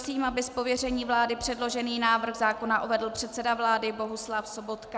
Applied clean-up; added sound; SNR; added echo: none; none; none; none.